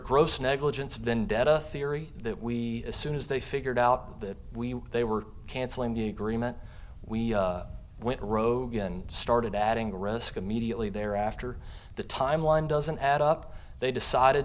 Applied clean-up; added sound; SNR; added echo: none; Wind; 13 dB; none.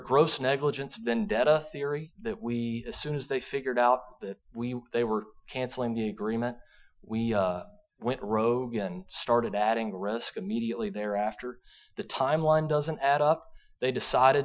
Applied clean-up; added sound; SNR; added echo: classical method Wiener filter.